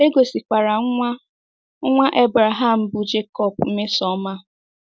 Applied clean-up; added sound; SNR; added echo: none; none; none; none.